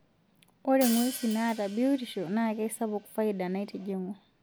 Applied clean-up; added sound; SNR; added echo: none; Hi-hat; 13 dB; none.